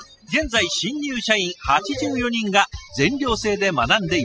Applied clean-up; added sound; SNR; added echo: classical method spectral subtraction.